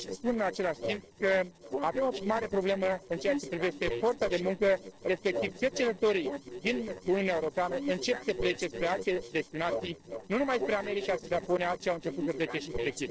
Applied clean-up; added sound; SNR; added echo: neural separator model SepFormer DNS4.